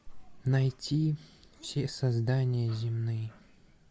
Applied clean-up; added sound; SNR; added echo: none; none; none; none.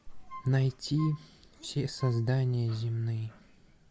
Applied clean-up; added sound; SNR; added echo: none; Wind instrument, woodwind instrument; 18 dB; none.